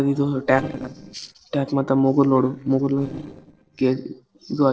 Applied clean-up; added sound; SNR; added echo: neural separator model SepFormer DNS4.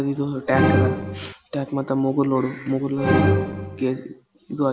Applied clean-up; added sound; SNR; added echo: none; Musical instrument; -1 dB; none.